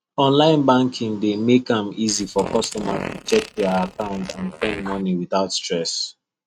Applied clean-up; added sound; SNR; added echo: neural mask model RNNoise.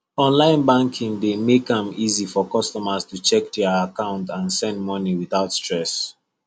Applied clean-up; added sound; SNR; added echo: none; none; none; none.